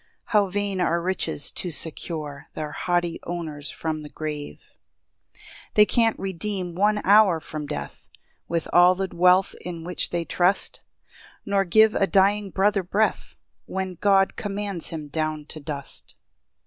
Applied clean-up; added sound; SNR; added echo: none; none; none; none.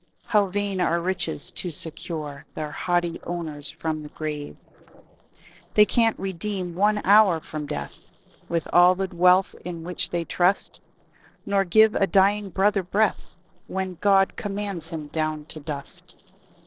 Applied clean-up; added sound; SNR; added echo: neural separator model SepFormer DNS4.